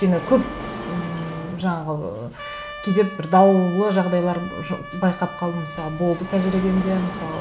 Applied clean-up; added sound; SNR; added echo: none; Trumpet + Sliding door; 12 dB; none.